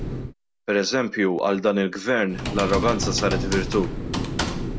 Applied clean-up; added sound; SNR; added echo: none; Computer keyboard; 5 dB; none.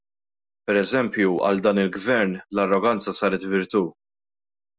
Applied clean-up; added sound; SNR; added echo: none; none; none; none.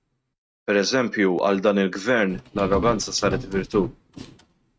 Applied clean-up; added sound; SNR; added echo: neural mask model RNNoise.